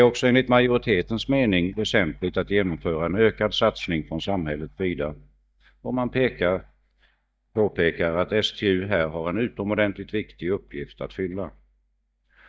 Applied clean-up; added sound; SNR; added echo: neural mask model DeepFilterNet 3.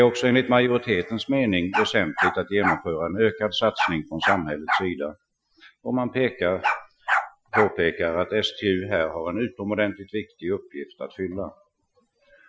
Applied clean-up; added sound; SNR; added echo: classical method Wiener filter.